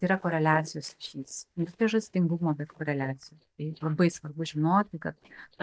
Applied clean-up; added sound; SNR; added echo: neural mask model DeepFilterNet 3.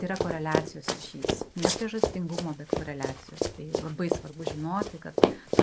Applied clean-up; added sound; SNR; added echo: none; Run; -5 dB; none.